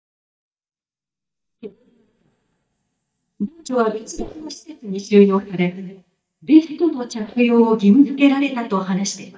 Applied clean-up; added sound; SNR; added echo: neural mask model DeepFilterNet 3.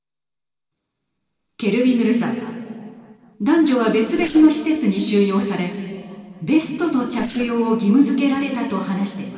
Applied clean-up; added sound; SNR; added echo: neural separator model SepFormer DNS4.